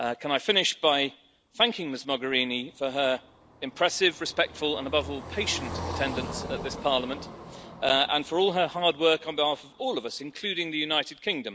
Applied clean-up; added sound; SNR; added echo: none; Car passing by; 14 dB; none.